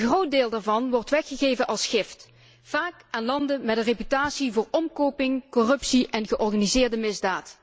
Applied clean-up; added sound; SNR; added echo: none; none; none; none.